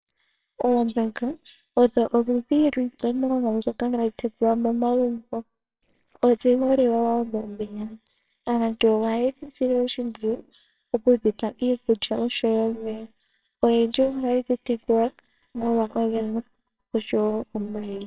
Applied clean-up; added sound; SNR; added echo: neural separator model SepFormer WHAMR!.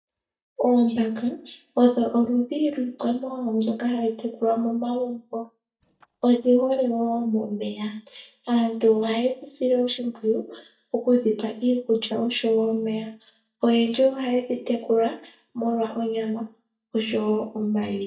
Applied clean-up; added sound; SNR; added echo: neural mask model DeepFilterNet 3.